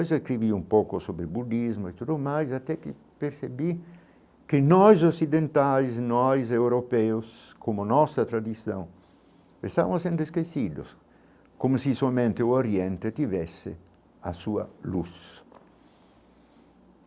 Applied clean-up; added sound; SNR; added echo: none; none; none; none.